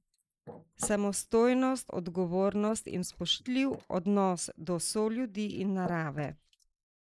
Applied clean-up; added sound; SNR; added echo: neural mask model Resemble Enhance denoiser.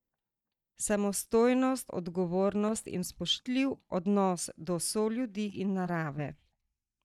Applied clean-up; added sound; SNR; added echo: neural mask model DeepFilterNet 3.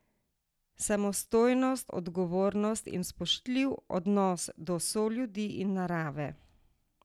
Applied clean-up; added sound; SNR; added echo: none; none; none; none.